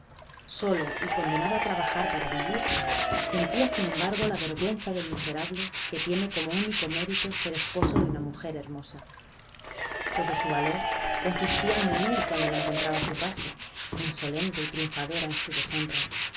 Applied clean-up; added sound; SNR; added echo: none; Applause / Crowd / Cheering + Tools; -2 dB; none.